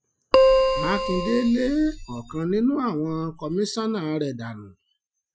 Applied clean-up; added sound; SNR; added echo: classical method Wiener filter.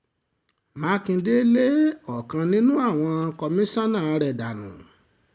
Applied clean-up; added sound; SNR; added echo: none; none; none; none.